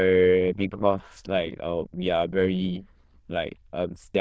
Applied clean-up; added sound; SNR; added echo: neural diffusion model UNIVERSE++.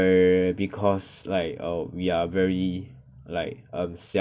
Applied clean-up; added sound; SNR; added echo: none; none; none; none.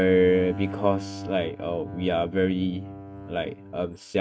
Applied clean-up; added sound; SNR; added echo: neural mask model RNNoise.